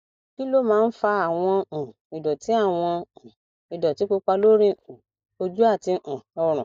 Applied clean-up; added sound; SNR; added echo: neural mask model DeepFilterNet 3.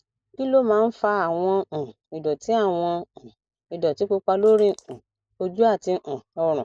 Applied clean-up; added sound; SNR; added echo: neural mask model Resemble Enhance denoiser.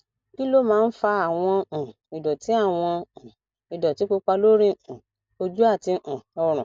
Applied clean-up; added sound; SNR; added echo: none; none; none; none.